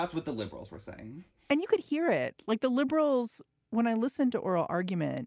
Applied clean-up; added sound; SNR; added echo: none; none; none; none.